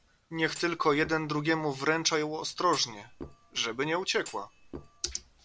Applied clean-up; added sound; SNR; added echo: none; Thump, thud; 18 dB; none.